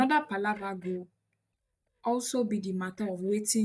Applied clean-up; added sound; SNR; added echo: neural mask model DeepFilterNet 3.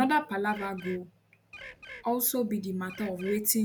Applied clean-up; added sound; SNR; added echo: none; Bird; 15 dB; none.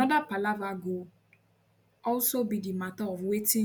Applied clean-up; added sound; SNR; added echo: none; none; none; none.